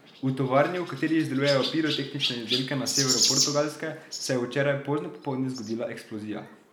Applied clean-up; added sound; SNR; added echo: none; Chirp, tweet; 4 dB; none.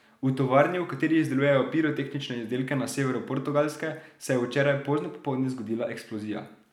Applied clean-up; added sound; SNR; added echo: none; none; none; none.